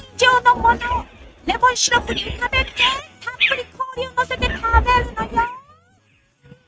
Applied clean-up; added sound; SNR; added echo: neural mask model RNNoise.